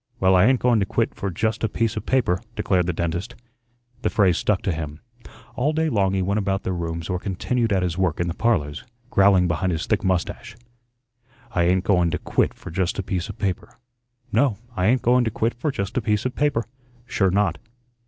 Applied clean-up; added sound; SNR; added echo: none; none; none; none.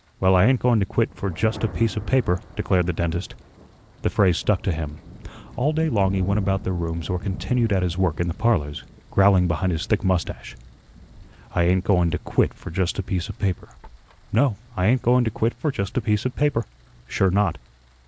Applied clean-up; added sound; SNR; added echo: none; Thunder; 18 dB; none.